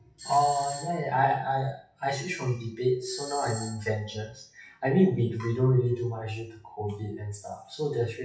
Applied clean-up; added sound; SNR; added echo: classical method WPE with log-MMSE.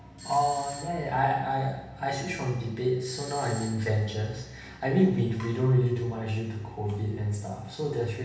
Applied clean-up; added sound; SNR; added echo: none; Doorbell; 18 dB; reverberation time 0.9 s.